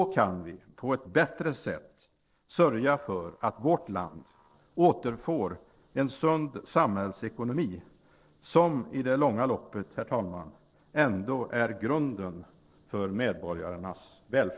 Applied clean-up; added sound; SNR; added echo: neural separator model SepFormer DNS4.